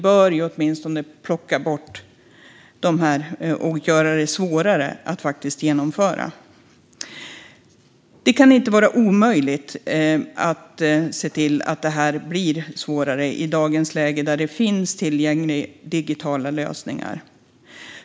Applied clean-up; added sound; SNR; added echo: none; none; none; none.